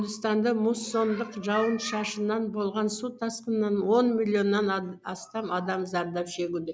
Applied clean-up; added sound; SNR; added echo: none; none; none; none.